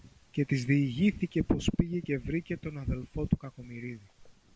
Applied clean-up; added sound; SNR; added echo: none; none; none; none.